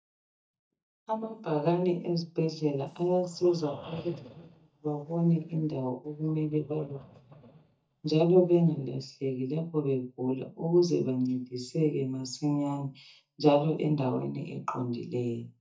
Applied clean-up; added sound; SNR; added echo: neural mask model DeepFilterNet 3.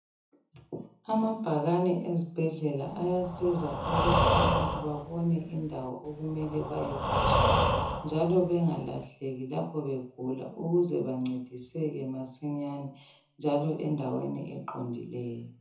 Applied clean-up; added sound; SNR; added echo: none; Breathing; -2 dB; reverberation time 0.5 s.